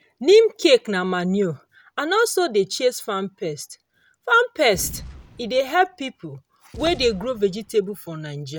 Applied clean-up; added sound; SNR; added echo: none; Boom; 19 dB; none.